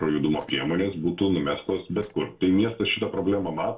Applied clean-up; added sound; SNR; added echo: neural separator model SepFormer DNS4.